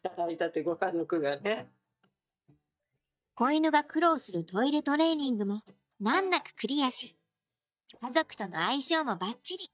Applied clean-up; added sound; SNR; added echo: neural mask model DeepFilterNet 3.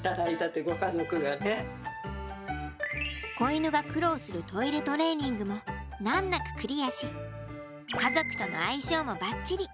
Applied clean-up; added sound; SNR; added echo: none; none; none; none.